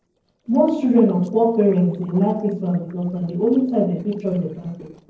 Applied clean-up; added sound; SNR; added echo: neural separator model SepFormer DNS4.